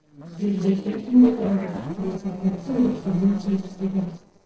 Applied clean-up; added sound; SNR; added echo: neural separator model SepFormer DNS4.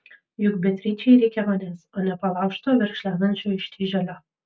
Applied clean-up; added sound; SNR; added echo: none; none; none; none.